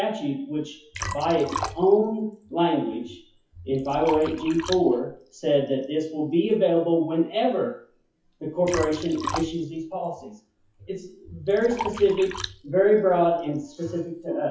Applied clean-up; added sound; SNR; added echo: classical method WPE with log-MMSE.